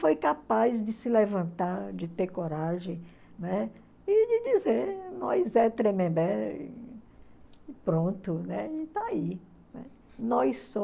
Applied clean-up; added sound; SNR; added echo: none; none; none; none.